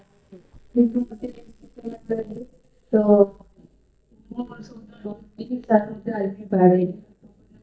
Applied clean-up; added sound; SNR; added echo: neural mask model DeepFilterNet 3.